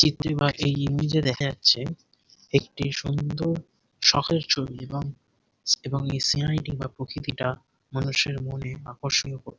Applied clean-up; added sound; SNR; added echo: none; none; none; none.